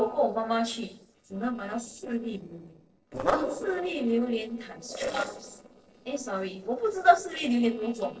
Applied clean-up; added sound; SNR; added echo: neural separator model SepFormer DNS4.